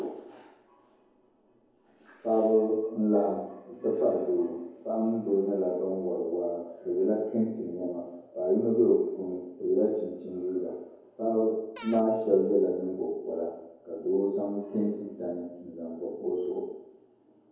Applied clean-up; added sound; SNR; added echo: none; Cupboard open or close / Door; 16 dB; reverberation time 1.0 s.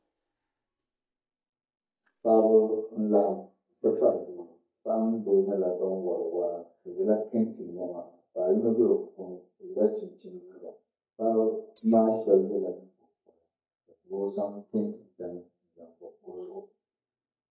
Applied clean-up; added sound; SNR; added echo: neural mask model DeepFilterNet 3.